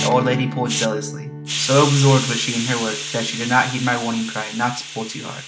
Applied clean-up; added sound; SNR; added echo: none; Hiss + Strum; 7 dB; none.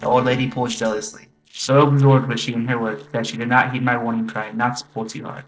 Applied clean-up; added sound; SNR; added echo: neural separator model SepFormer DNS4.